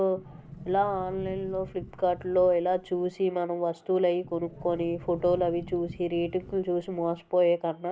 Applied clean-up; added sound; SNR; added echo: none; Sliding door; 17 dB; none.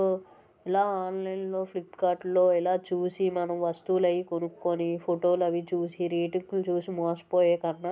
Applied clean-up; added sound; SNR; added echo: none; none; none; none.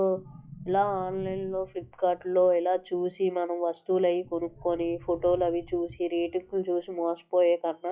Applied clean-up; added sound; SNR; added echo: classical method log-MMSE.